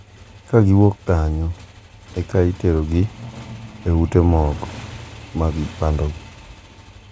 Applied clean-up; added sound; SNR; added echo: none; Motorcycle + Truck; 17 dB; none.